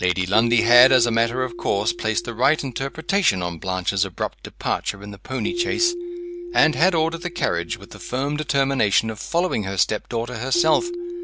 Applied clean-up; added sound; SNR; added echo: none; Keyboard (musical); 11 dB; none.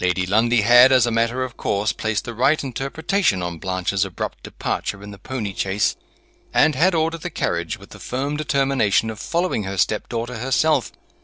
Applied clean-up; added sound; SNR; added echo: neural separator model SepFormer DNS4.